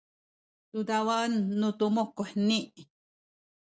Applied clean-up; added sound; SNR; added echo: none; none; none; none.